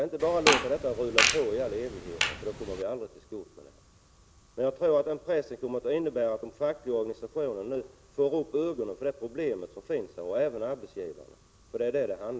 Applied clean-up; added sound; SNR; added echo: none; Fart; -1 dB; none.